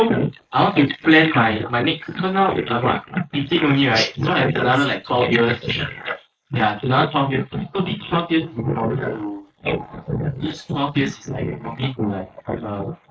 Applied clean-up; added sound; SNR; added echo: neural mask model Resemble Enhance denoiser.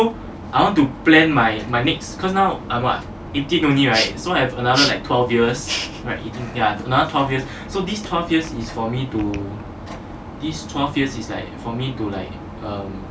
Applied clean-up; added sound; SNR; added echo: none; none; none; none.